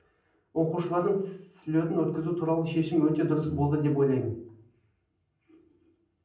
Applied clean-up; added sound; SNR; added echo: none; Brass instrument; 14 dB; reverberation time 0.6 s.